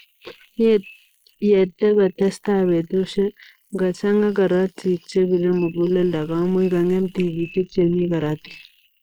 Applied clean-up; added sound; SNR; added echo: neural mask model Resemble Enhance denoiser.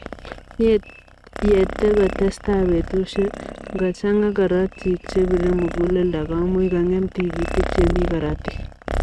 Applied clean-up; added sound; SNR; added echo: neural mask model RNNoise.